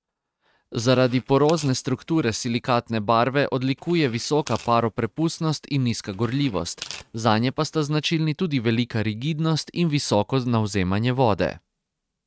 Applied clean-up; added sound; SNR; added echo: neural mask model RNNoise.